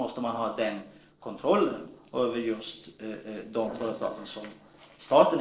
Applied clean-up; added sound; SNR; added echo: neural separator model SepFormer DNS4.